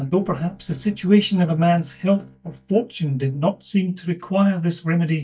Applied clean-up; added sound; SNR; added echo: neural mask model DeepFilterNet 3.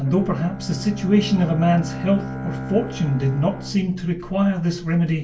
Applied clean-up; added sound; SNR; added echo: none; Bowed string instrument; 11 dB; reverberation time 0.3 s.